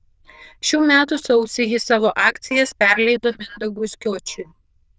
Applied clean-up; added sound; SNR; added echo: neural diffusion model UNIVERSE++.